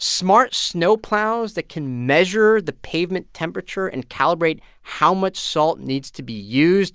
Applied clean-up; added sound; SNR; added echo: none; none; none; none.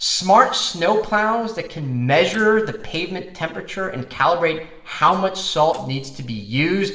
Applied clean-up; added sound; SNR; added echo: neural separator model SepFormer DNS4.